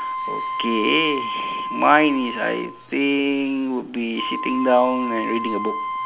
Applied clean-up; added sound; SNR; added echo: none; Wind instrument, woodwind instrument; 7 dB; none.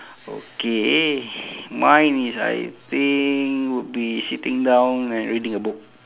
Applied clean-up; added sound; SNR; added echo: none; none; none; none.